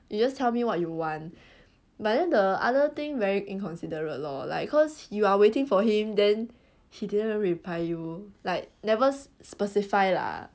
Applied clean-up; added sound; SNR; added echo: none; none; none; none.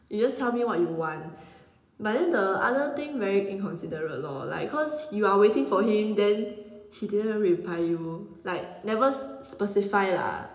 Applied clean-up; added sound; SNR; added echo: none; none; none; reverberation time 0.8 s.